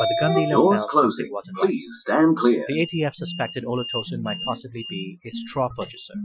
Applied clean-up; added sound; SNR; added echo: classical method Wiener filter.